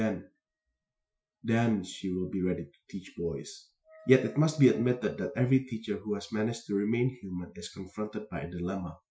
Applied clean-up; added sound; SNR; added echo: classical method Wiener filter.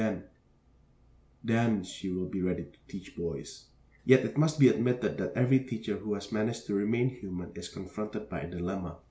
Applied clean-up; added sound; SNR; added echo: none; none; none; none.